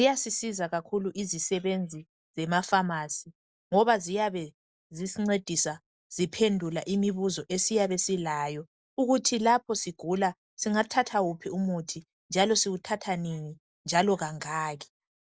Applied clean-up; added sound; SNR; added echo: none; none; none; none.